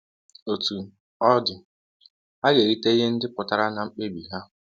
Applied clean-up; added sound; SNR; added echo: none; none; none; none.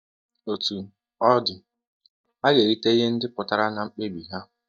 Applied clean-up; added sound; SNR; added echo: neural mask model DeepFilterNet 3.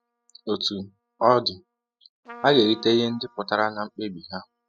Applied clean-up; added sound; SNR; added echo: classical method spectral subtraction.